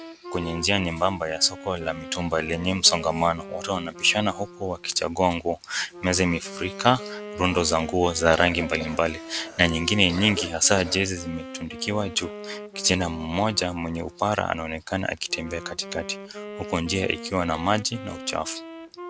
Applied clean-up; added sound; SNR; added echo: none; Wind instrument, woodwind instrument + Cough; 13 dB; none.